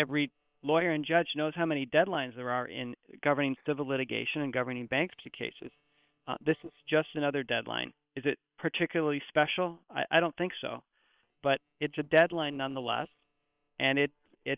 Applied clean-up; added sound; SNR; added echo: neural separator model SepFormer WHAM!.